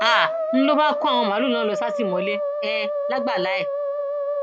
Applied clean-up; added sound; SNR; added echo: none; Musical instrument; 1 dB; none.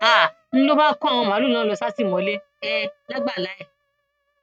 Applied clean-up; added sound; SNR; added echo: neural mask model RNNoise.